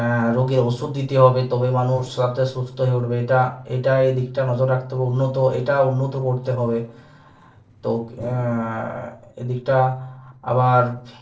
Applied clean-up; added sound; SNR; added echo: neural separator model SepFormer DNS4.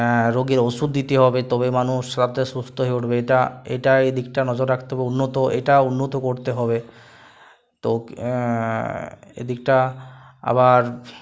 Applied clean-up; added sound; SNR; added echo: none; none; none; none.